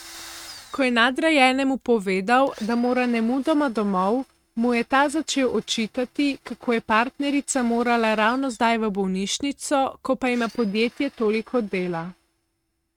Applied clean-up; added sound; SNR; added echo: neural mask model RNNoise.